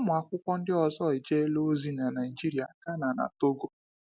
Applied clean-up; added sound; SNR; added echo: none; none; none; none.